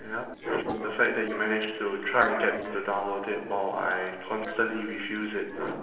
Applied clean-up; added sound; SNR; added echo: neural separator model SepFormer DNS4.